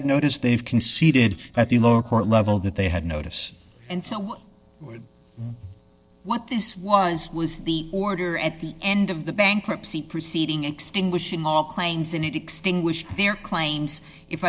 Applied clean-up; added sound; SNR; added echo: neural separator model SepFormer DNS4.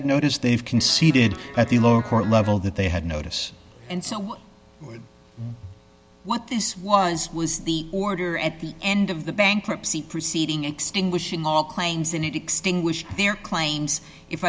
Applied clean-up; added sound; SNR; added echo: none; Guitar; 16 dB; none.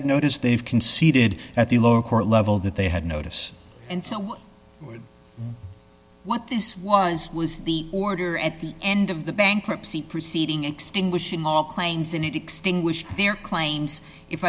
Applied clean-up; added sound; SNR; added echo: none; none; none; none.